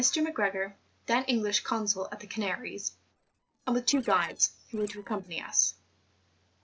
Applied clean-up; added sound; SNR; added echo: neural separator model SepFormer DNS4.